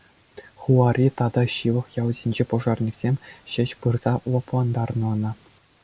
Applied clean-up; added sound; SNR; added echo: none; none; none; none.